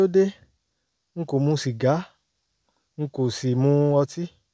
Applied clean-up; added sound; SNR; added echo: none; none; none; none.